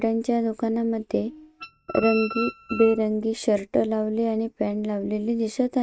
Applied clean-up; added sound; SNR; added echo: neural mask model RNNoise.